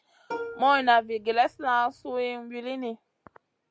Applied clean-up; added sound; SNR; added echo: none; Plucked string instrument; 14 dB; none.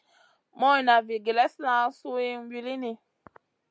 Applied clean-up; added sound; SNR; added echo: none; none; none; none.